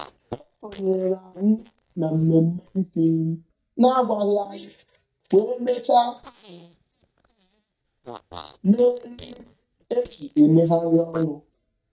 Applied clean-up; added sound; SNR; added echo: neural mask model DeepFilterNet 3.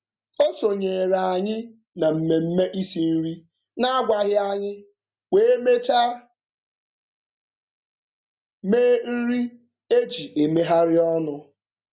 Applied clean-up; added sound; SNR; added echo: none; none; none; none.